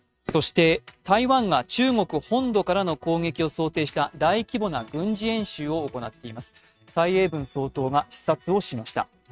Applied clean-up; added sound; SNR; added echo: neural mask model RNNoise.